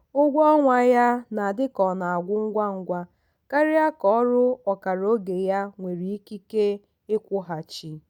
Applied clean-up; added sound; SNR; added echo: none; none; none; none.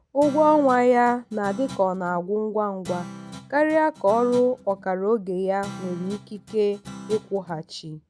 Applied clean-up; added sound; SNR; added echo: none; Guitar; 17 dB; none.